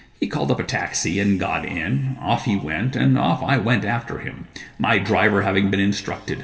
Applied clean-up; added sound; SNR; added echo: none; none; none; reverberation time 2.0 s.